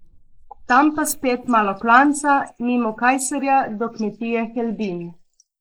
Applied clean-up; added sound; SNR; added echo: neural mask model Resemble Enhance denoiser.